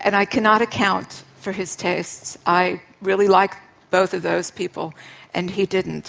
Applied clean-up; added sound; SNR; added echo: none; none; none; none.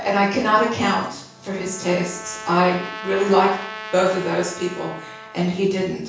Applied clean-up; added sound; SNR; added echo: none; Trumpet; 15 dB; reverberation time 0.7 s.